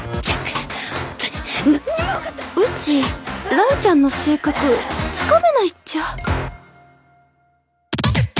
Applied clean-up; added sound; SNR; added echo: none; Snare drum; 13 dB; none.